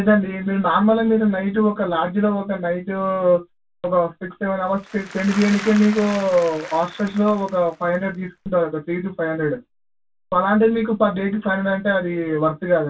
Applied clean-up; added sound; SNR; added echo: none; Applause / Crowd; 16 dB; reverberation time 0.1 s.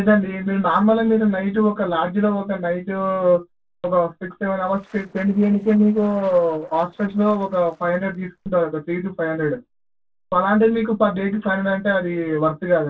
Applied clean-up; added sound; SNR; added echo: neural separator model SepFormer DNS4.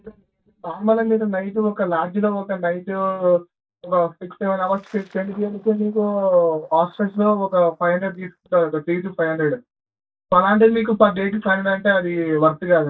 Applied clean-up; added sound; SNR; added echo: neural mask model DeepFilterNet 3.